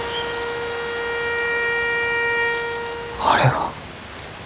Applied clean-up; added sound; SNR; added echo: none; Wind instrument, woodwind instrument; -1 dB; none.